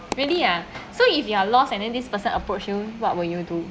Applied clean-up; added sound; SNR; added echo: none; Coin (dropping); 19 dB; none.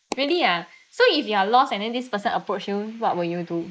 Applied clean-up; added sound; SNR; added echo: neural mask model Resemble Enhance denoiser.